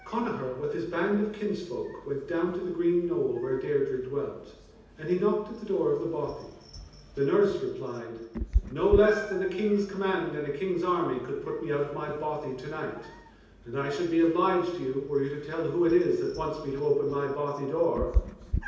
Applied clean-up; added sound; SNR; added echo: none; Meow; 10 dB; reverberation time 0.8 s.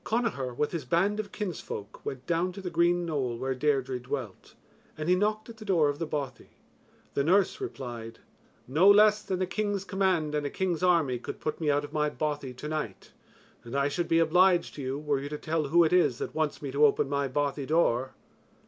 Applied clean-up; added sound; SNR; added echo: none; none; none; none.